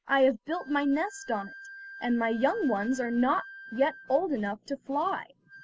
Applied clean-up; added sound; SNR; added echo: none; Wind instrument, woodwind instrument; 18 dB; none.